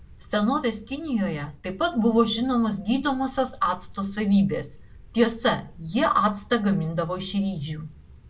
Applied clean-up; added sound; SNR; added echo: none; Cricket; 17 dB; reverberation time 0.2 s.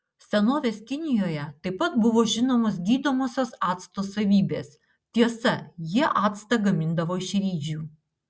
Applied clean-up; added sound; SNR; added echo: none; none; none; none.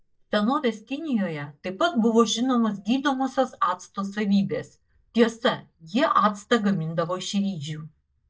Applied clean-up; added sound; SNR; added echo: neural mask model DeepFilterNet 3.